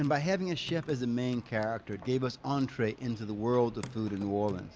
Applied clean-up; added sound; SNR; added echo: none; Hands / Wood; 19 dB; none.